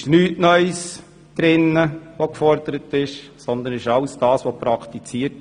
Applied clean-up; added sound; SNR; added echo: none; none; none; none.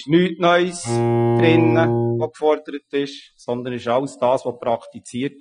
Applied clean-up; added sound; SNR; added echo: classical method Wiener filter.